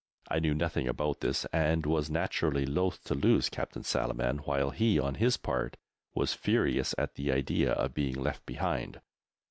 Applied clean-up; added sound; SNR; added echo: none; none; none; none.